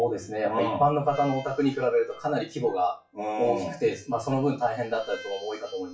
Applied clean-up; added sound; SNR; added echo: classical method WPE with log-MMSE.